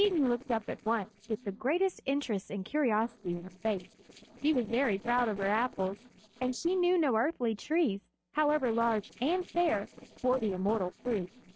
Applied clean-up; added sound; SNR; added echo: neural separator model SepFormer DNS4.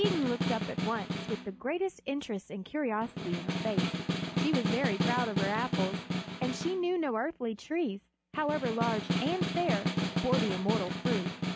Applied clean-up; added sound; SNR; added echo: none; Snare drum; 1 dB; none.